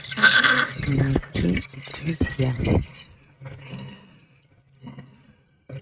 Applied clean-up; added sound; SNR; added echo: neural mask model RNNoise.